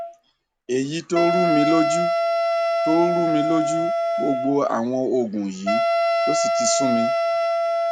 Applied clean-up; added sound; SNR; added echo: none; Wind instrument, woodwind instrument; -2 dB; none.